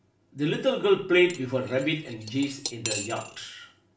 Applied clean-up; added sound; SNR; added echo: none; Cutlery, silverware / Dishes, pots, and pans; 11 dB; reverberation time 0.4 s.